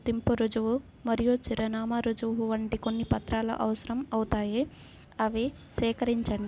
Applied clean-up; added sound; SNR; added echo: none; none; none; none.